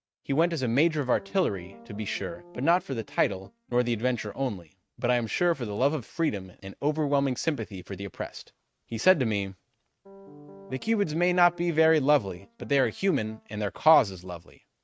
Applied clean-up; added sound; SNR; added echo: neural mask model RNNoise.